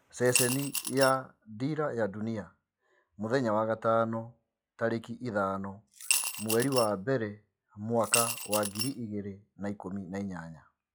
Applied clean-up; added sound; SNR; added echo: classical method log-MMSE.